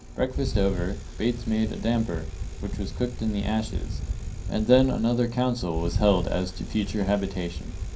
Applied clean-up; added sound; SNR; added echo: none; Bicycle; 5 dB; reverberation time 0.3 s.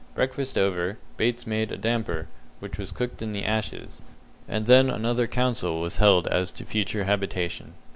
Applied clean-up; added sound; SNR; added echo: none; none; none; none.